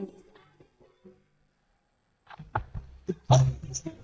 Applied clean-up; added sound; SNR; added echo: neural mask model DeepFilterNet 3.